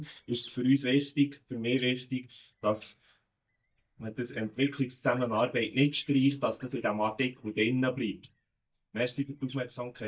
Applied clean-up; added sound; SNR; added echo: neural mask model DeepFilterNet 3.